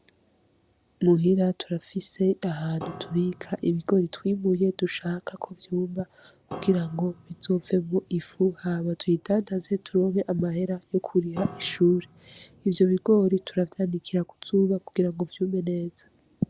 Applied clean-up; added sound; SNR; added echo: none; Piano; 18 dB; none.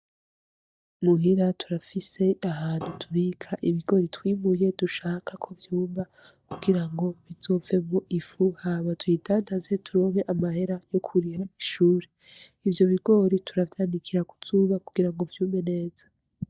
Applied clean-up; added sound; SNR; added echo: neural mask model DeepFilterNet 3.